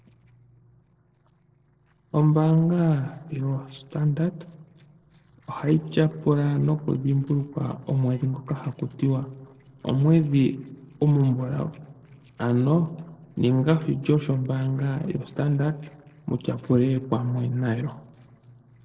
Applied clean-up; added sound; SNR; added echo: neural separator model SepFormer DNS4.